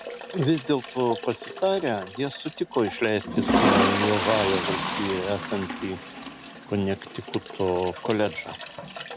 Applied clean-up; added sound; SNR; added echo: none; Toilet flush; 2 dB; none.